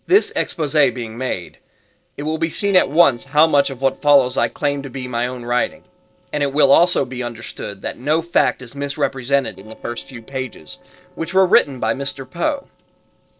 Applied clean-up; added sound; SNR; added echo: neural separator model SepFormer DNS4.